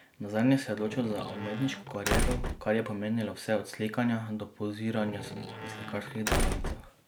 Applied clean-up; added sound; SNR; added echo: none; Squeak / Slam / Wood; 1 dB; none.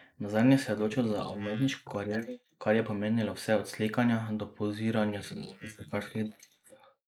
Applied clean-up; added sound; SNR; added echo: neural mask model Resemble Enhance denoiser.